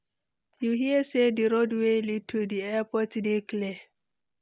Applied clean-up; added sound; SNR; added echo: none; none; none; none.